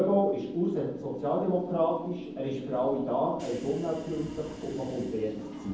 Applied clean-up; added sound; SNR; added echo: none; Subway, metro, underground / Train; 11 dB; reverberation time 0.9 s.